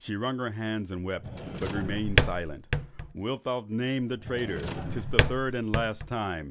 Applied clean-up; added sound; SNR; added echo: none; Drawer open or close; -1 dB; none.